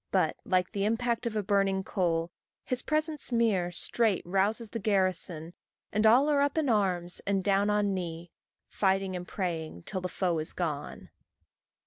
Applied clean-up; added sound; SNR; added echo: none; none; none; none.